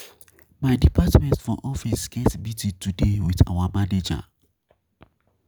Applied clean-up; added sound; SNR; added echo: none; none; none; none.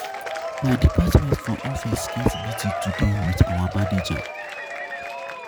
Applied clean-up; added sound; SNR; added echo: none; Applause / Crowd / Cheering; 8 dB; none.